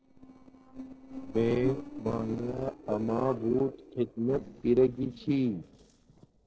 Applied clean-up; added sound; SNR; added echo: neural separator model SepFormer DNS4.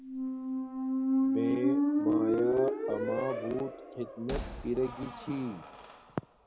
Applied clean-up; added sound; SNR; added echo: none; Squeak; -4 dB; none.